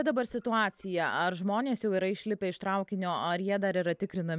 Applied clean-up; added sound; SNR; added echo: none; none; none; none.